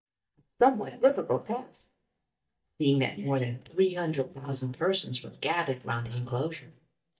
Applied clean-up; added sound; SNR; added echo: neural mask model DeepFilterNet 3.